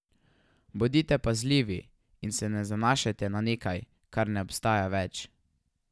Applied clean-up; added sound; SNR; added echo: none; none; none; none.